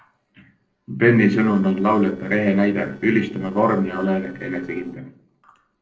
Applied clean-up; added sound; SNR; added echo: neural separator model SepFormer DNS4.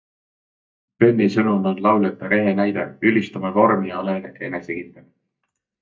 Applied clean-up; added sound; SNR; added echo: neural mask model DeepFilterNet 3.